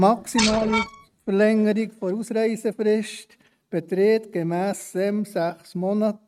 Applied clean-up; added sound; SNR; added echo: neural mask model RNNoise.